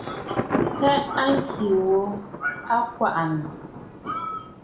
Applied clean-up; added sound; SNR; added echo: none; Thunder; 6 dB; reverberation time 0.5 s.